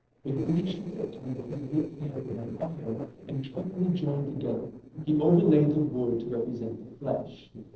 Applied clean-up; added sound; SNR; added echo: neural separator model SepFormer DNS4.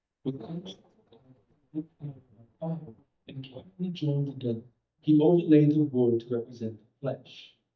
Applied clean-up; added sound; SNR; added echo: neural mask model DeepFilterNet 3.